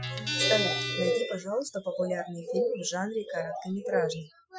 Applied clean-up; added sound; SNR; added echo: classical method Wiener filter.